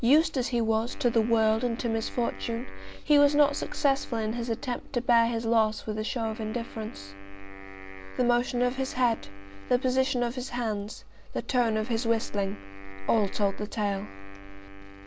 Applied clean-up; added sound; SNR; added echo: none; Wind instrument, woodwind instrument; 19 dB; none.